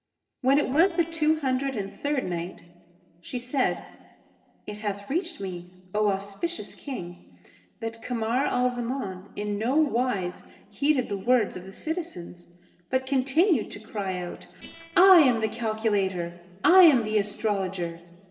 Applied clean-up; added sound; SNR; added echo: neural separator model SepFormer DNS4.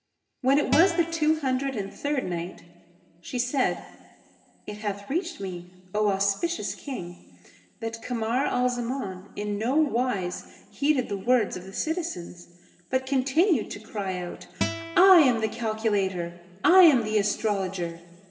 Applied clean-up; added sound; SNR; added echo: none; Acoustic guitar; 12 dB; reverberation time 1.7 s.